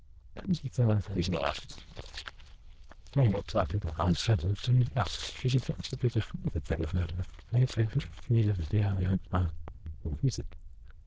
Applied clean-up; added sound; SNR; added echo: neural diffusion model UNIVERSE++.